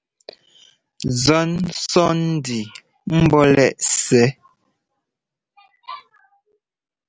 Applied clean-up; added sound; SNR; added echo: none; none; none; none.